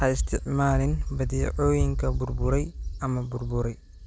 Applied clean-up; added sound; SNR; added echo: none; none; none; none.